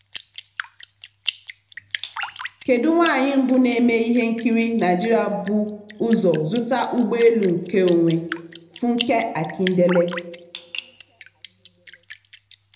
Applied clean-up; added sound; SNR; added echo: none; Drip; 13 dB; reverberation time 0.8 s.